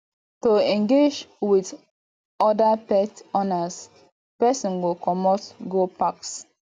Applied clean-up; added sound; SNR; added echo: none; none; none; none.